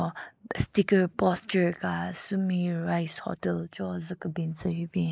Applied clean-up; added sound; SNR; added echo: neural mask model Resemble Enhance denoiser.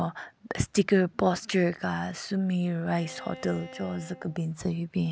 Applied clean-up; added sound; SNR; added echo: none; Bowed string instrument; 19 dB; none.